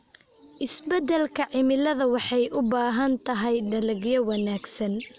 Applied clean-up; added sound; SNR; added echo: none; none; none; none.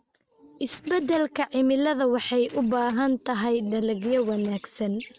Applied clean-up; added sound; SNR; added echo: neural mask model RNNoise.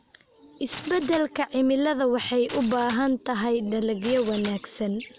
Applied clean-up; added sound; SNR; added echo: none; Glass; 16 dB; none.